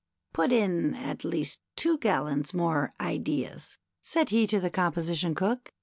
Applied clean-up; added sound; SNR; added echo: none; none; none; none.